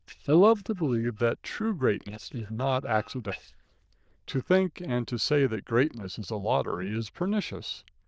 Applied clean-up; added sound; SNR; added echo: neural diffusion model UNIVERSE++.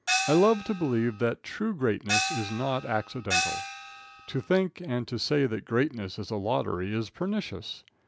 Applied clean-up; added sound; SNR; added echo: none; Gong; 3 dB; none.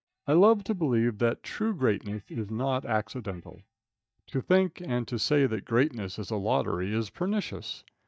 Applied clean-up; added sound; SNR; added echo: neural mask model DeepFilterNet 3.